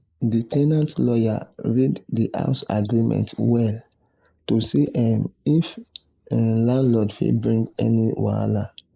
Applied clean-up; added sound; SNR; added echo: neural mask model Resemble Enhance denoiser.